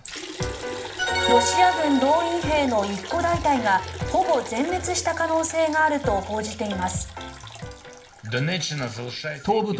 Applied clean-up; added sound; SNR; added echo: none; Liquid; 16 dB; reverberation time 0.4 s.